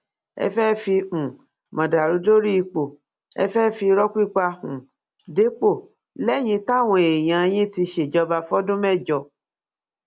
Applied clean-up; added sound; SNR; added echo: none; none; none; none.